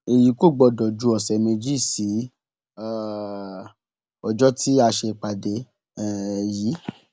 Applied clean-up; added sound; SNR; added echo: none; none; none; none.